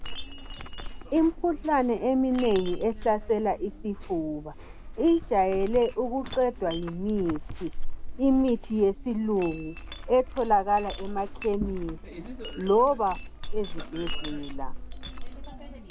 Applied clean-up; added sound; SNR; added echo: none; Chink, clink; 6 dB; none.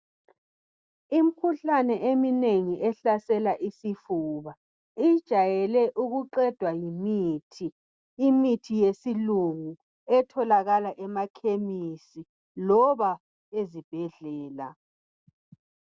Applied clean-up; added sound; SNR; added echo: none; none; none; none.